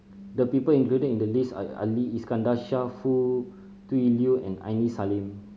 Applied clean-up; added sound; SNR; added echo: none; none; none; none.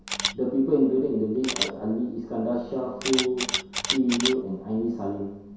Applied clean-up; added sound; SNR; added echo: none; Camera; 7 dB; reverberation time 0.7 s.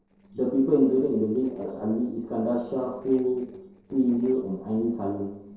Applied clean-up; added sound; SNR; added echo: neural separator model SepFormer DNS4.